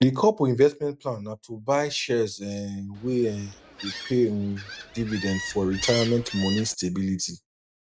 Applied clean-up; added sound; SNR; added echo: none; Gull, seagull; 11 dB; none.